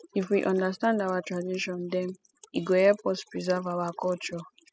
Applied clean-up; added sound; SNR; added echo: classical method spectral subtraction.